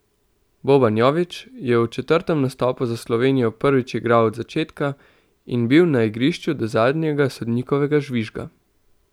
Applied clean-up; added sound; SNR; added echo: none; none; none; none.